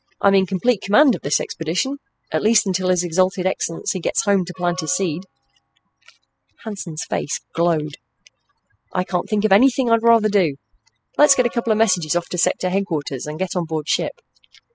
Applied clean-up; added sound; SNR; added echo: classical method spectral subtraction.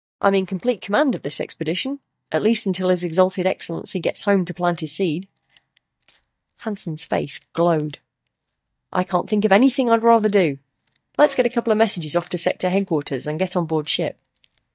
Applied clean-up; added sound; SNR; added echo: neural mask model DeepFilterNet 3.